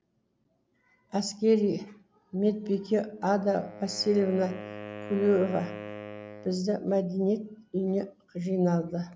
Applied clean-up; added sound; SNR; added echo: none; Wind instrument, woodwind instrument; 16 dB; none.